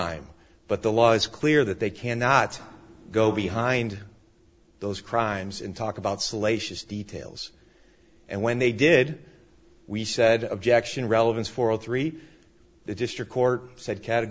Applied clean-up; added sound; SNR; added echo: none; none; none; none.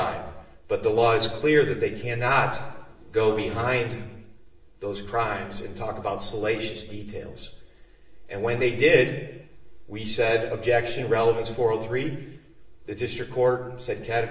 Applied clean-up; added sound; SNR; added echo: none; none; none; reverberation time 0.8 s.